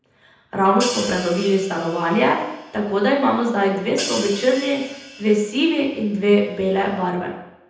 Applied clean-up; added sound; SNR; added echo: none; Hi-hat; 14 dB; reverberation time 0.9 s.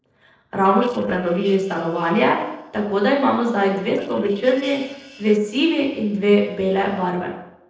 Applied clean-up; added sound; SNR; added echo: neural separator model SepFormer DNS4.